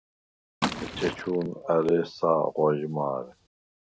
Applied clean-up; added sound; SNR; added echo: none; Liquid; 10 dB; none.